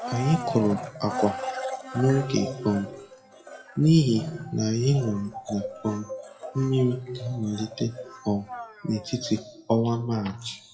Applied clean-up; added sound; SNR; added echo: classical method WPE with log-MMSE.